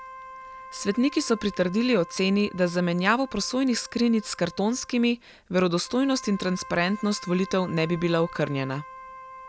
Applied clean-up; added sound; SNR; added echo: none; Wind instrument, woodwind instrument; 18 dB; none.